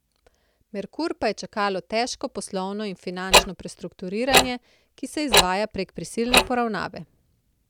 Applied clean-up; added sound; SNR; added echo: none; Tick-tock; -5 dB; none.